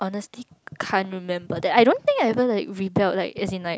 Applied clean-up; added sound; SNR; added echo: none; none; none; none.